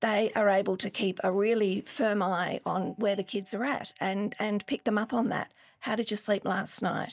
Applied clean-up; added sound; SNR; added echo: neural mask model DeepFilterNet 3.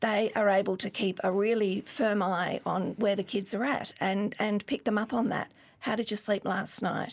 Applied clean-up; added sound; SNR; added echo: none; none; none; none.